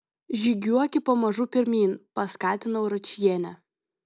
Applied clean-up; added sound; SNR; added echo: none; none; none; none.